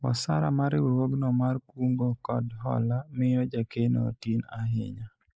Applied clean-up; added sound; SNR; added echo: neural mask model Resemble Enhance denoiser.